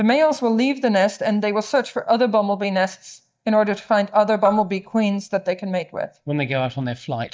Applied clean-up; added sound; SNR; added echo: neural mask model DeepFilterNet 3.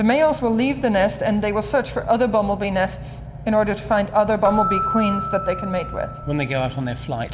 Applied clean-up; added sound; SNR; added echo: none; Keyboard (musical); 11 dB; reverberation time 1.1 s.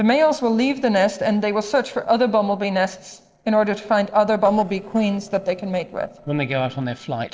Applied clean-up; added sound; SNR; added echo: neural separator model SepFormer DNS4.